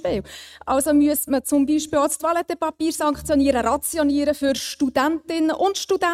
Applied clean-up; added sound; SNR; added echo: neural mask model RNNoise.